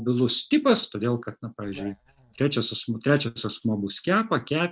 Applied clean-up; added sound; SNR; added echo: neural mask model DeepFilterNet 3.